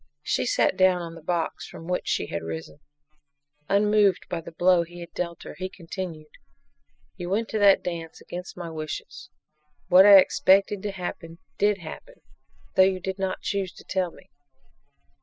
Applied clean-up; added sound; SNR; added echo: classical method spectral subtraction.